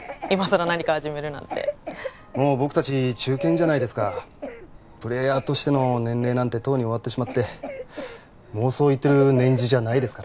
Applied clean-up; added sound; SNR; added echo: none; Cough; 13 dB; none.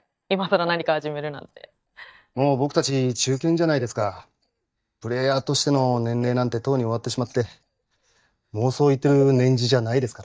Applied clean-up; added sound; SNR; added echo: neural mask model DeepFilterNet 3.